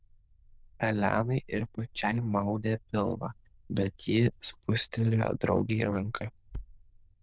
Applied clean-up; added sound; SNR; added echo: neural diffusion model UNIVERSE++.